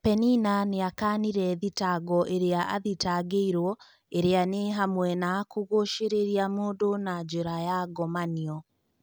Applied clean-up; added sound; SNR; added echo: none; none; none; none.